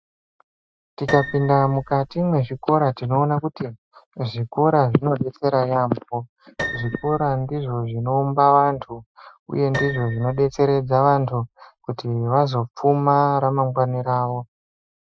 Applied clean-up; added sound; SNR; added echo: classical method Wiener filter.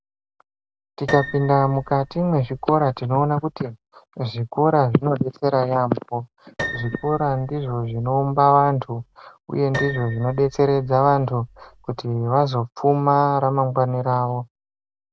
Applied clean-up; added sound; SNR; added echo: none; Piano; 14 dB; none.